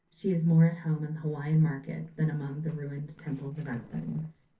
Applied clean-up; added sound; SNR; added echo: neural separator model SepFormer DNS4.